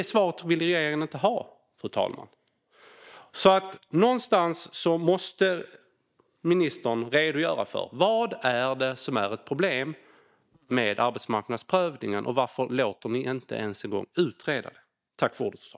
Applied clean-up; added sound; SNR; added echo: neural mask model DeepFilterNet 3.